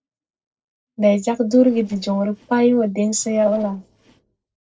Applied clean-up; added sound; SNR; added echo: neural separator model SepFormer DNS4.